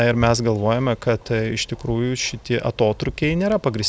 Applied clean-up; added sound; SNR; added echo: none; none; none; none.